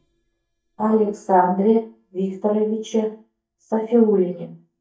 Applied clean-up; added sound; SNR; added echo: neural mask model DeepFilterNet 3.